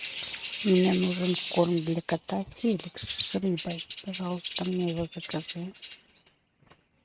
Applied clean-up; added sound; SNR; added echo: neural mask model RNNoise.